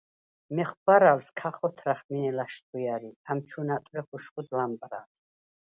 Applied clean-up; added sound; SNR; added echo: none; none; none; none.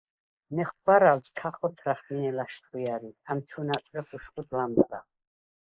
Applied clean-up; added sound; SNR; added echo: neural mask model Resemble Enhance denoiser.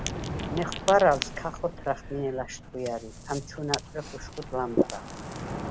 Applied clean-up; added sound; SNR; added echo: none; Ocean; 5 dB; none.